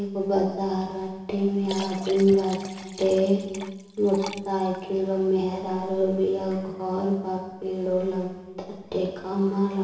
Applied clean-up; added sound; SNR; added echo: none; Liquid; 16 dB; reverberation time 1.3 s.